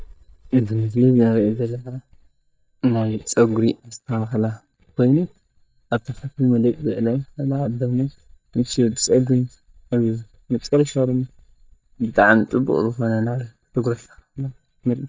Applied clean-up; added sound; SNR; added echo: neural mask model DeepFilterNet 3.